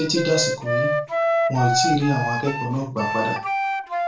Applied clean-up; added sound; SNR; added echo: none; Wind instrument, woodwind instrument; -1 dB; reverberation time 0.3 s.